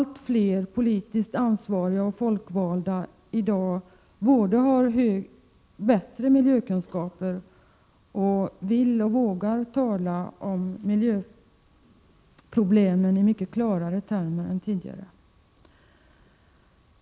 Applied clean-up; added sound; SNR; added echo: none; none; none; none.